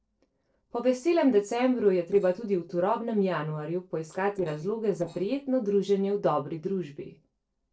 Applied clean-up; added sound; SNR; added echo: neural separator model SepFormer DNS4.